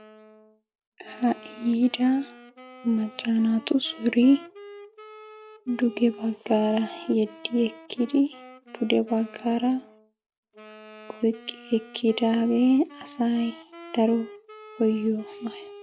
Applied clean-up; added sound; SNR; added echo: none; Wind instrument, woodwind instrument; 20 dB; none.